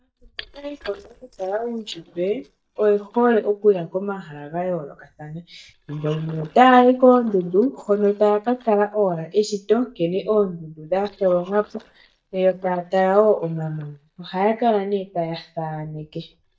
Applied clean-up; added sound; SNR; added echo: neural mask model DeepFilterNet 3.